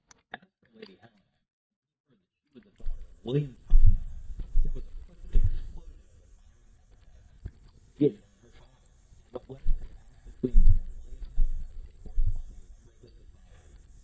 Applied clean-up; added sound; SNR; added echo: neural mask model DeepFilterNet 3.